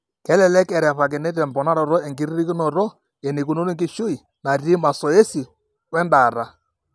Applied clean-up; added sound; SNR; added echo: none; none; none; none.